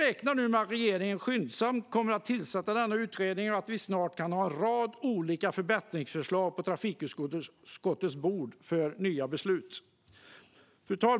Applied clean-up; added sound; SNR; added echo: none; none; none; none.